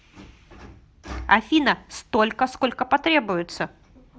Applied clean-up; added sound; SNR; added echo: none; none; none; none.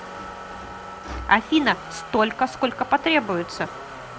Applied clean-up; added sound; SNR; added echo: none; Motor vehicle (road); 13 dB; none.